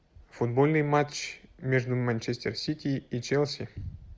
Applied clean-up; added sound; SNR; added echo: none; none; none; none.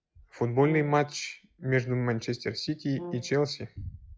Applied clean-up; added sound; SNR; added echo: classical method log-MMSE.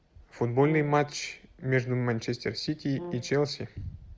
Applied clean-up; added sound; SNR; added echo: none; Brass instrument; 15 dB; none.